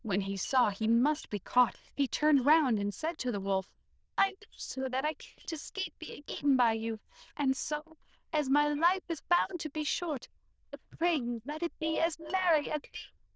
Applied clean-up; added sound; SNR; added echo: neural diffusion model UNIVERSE++.